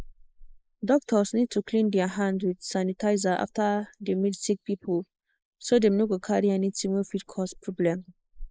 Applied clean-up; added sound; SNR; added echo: neural mask model Resemble Enhance denoiser.